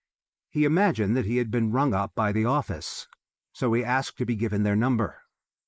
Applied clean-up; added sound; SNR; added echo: neural mask model Resemble Enhance denoiser.